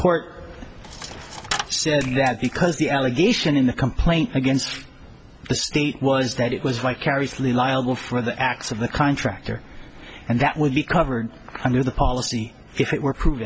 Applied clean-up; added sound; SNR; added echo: none; Coin (dropping); 13 dB; none.